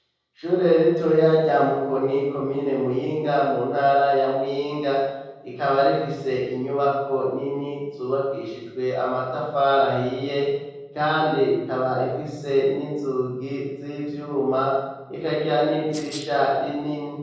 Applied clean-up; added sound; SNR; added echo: none; Rattle (instrument); 17 dB; reverberation time 1.3 s.